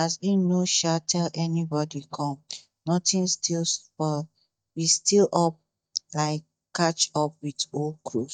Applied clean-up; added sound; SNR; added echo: neural mask model DeepFilterNet 3.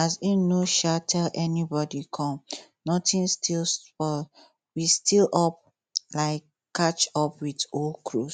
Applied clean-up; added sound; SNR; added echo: none; none; none; none.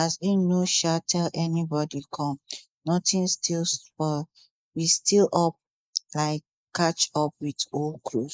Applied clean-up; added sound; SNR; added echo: neural mask model Resemble Enhance denoiser.